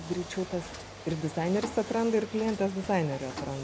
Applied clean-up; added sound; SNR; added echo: none; Train + Mechanisms; 12 dB; none.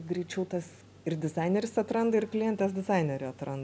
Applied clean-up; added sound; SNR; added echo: none; none; none; none.